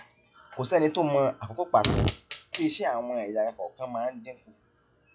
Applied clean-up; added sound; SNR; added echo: classical method log-MMSE.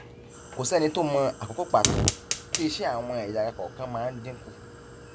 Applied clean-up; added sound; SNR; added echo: none; Fire; 4 dB; none.